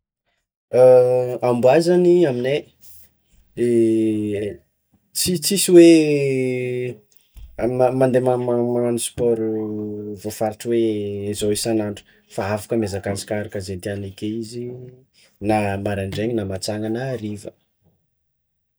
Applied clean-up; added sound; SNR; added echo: neural mask model DeepFilterNet 3.